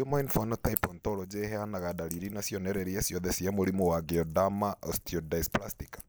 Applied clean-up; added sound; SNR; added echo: neural mask model Resemble Enhance denoiser.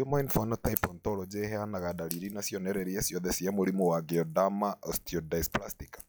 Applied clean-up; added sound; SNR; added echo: classical method log-MMSE.